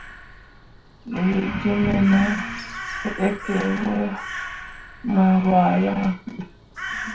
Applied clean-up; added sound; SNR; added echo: none; Crow; 13 dB; reverberation time 0.3 s.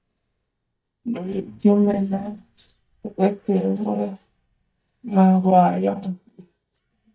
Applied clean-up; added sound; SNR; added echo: neural mask model DeepFilterNet 3.